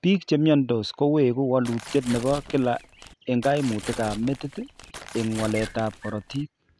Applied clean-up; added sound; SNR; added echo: none; Tearing; 15 dB; none.